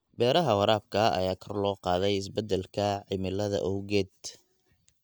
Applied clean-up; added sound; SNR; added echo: neural mask model DeepFilterNet 3.